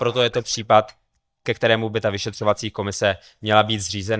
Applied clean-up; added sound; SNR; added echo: neural mask model DeepFilterNet 3.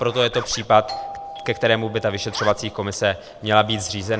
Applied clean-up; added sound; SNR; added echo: none; Zipper (clothing) + Doorbell; 14 dB; none.